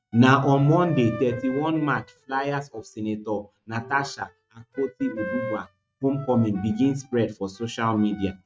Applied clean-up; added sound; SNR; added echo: neural mask model RNNoise.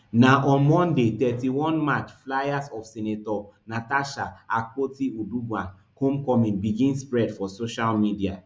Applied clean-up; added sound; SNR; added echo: none; none; none; none.